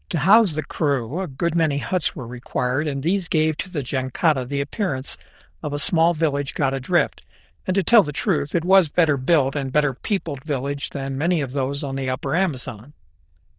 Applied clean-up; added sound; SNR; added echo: neural diffusion model UNIVERSE++.